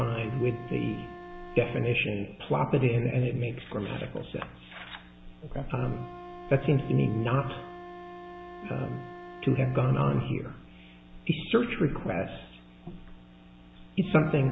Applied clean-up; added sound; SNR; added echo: none; Wind instrument, woodwind instrument; 17 dB; none.